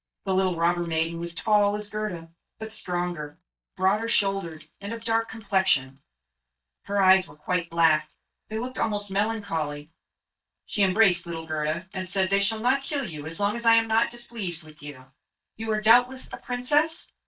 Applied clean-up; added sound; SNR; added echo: neural mask model DeepFilterNet 3.